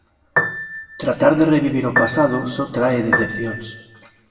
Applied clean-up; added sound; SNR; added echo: none; Piano; 5 dB; reverberation time 1.1 s.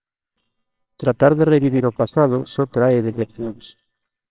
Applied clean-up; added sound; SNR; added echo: neural separator model SepFormer WHAMR!.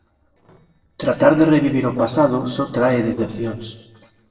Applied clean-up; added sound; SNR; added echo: neural separator model SepFormer DNS4.